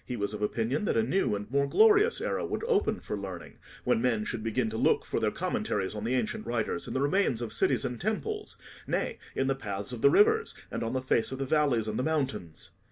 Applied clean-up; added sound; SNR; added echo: none; none; none; none.